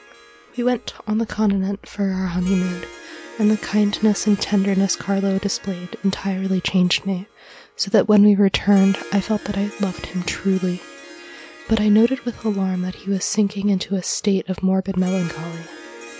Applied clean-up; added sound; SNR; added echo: none; Harp; 20 dB; none.